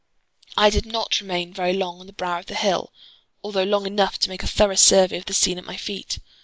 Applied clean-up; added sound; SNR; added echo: neural mask model Resemble Enhance denoiser.